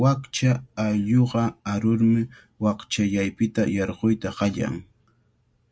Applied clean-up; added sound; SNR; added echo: none; none; none; none.